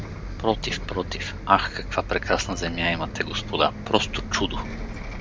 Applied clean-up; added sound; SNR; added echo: none; Bus; 7 dB; none.